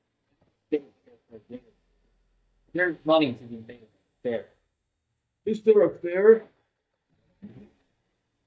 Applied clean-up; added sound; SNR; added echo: neural mask model DeepFilterNet 3.